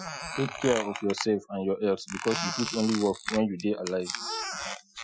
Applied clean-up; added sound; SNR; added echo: classical method Wiener filter.